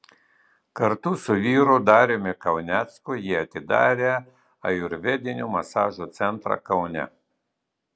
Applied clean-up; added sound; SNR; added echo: none; none; none; none.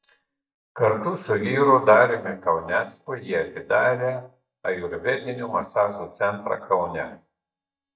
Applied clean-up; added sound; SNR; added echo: neural mask model DeepFilterNet 3.